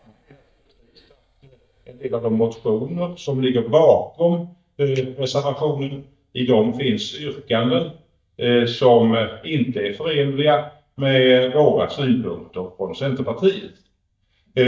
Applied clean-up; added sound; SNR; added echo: neural mask model DeepFilterNet 3.